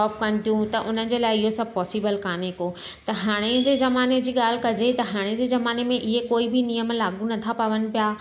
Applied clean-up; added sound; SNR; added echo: none; none; none; none.